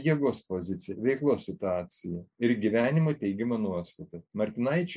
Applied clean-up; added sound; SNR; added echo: none; none; none; none.